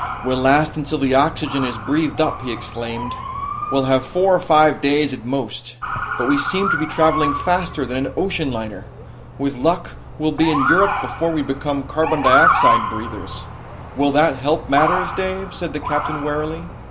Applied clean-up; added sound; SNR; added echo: none; Motor vehicle (road) / Siren; 5 dB; none.